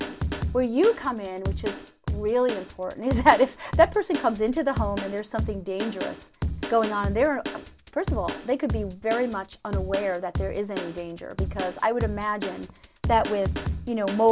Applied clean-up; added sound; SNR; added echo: none; Drum kit; 6 dB; none.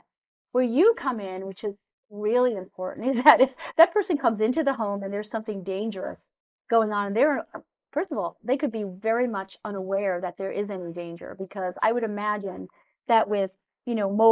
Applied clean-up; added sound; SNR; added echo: neural mask model Resemble Enhance denoiser.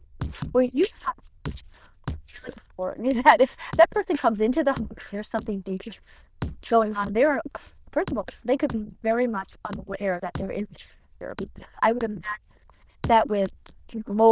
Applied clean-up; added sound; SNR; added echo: neural diffusion model UNIVERSE++.